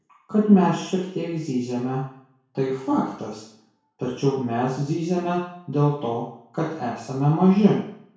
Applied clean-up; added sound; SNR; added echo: none; none; none; reverberation time 0.6 s.